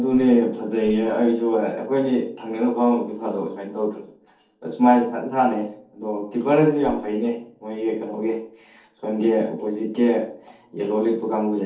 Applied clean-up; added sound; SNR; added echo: neural separator model SepFormer DNS4.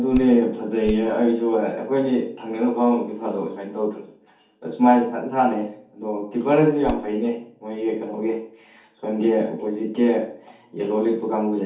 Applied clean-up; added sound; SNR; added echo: none; Hammer; 12 dB; reverberation time 0.6 s.